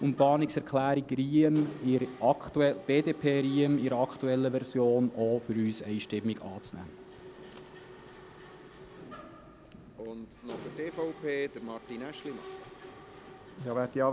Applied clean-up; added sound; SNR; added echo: none; Mechanisms; 18 dB; none.